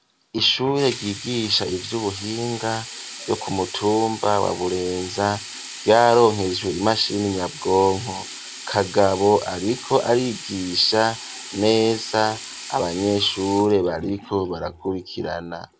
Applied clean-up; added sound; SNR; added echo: none; Sink (filling or washing); 14 dB; none.